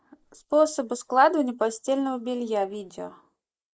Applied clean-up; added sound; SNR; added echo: neural mask model Resemble Enhance denoiser.